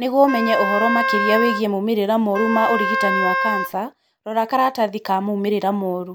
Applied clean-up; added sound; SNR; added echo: none; Wind instrument, woodwind instrument; 2 dB; none.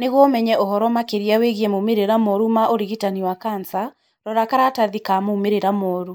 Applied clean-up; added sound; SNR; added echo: neural mask model Resemble Enhance denoiser.